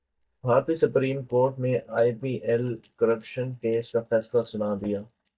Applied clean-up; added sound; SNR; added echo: neural mask model DeepFilterNet 3.